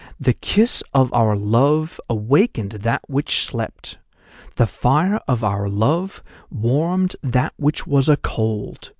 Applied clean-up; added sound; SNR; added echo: none; none; none; none.